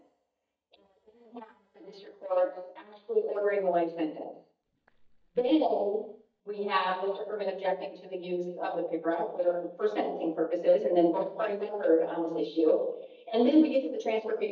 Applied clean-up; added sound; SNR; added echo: neural mask model DeepFilterNet 3.